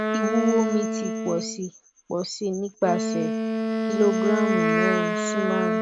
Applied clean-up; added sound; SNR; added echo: none; Wind instrument, woodwind instrument; -1 dB; none.